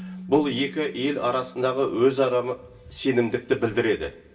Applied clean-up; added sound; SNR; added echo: none; Keyboard (musical); 20 dB; reverberation time 0.2 s.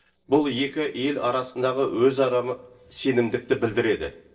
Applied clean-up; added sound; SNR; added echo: neural separator model SepFormer DNS4.